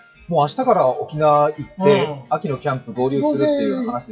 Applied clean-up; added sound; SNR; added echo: classical method WPE with log-MMSE.